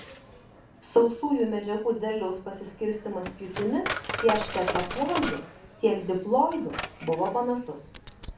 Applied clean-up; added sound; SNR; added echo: none; Coin (dropping); 9 dB; reverberation time 0.4 s.